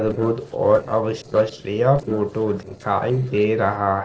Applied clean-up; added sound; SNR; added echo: neural separator model SepFormer DNS4.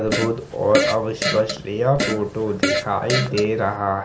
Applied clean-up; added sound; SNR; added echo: none; Fart; 4 dB; reverberation time 1.4 s.